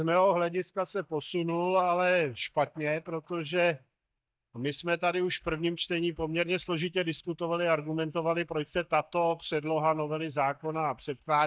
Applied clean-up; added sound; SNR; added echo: neural mask model DeepFilterNet 3.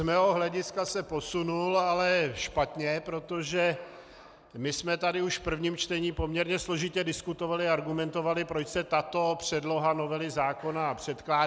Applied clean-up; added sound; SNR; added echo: none; none; none; none.